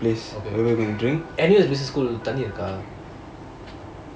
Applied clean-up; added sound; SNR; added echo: none; Electric guitar; 19 dB; none.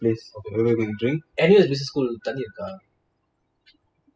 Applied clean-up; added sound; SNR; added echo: classical method spectral subtraction.